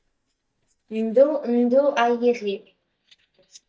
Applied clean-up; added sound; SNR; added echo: neural mask model DeepFilterNet 3.